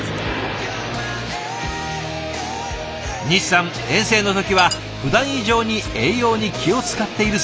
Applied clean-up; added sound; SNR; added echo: none; none; none; none.